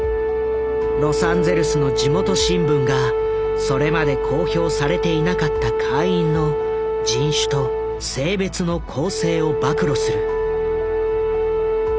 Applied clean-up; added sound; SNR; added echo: none; Wind instrument, woodwind instrument; -2 dB; none.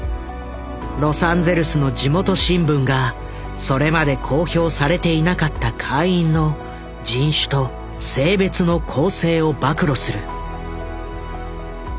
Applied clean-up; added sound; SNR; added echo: none; none; none; none.